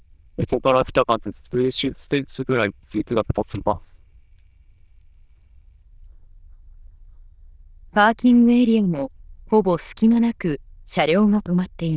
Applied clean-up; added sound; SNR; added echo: neural diffusion model UNIVERSE++.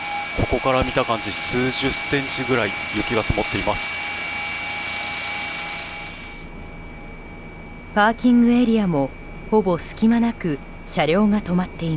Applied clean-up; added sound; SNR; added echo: none; none; none; none.